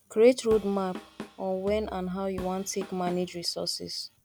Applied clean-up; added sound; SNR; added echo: none; Drum kit; 16 dB; none.